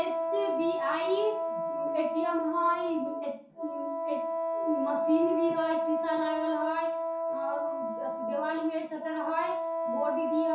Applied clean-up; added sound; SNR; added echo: none; Wind instrument, woodwind instrument; -1 dB; reverberation time 0.6 s.